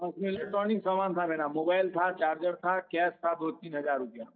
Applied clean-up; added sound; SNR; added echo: neural mask model DeepFilterNet 3.